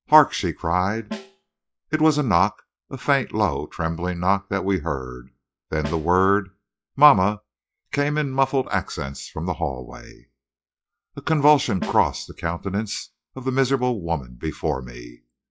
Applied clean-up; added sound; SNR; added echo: classical method log-MMSE.